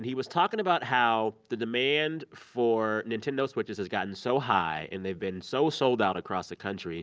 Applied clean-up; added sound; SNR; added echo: none; none; none; none.